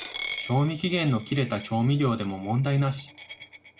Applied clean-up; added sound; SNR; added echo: none; Coin (dropping); 14 dB; none.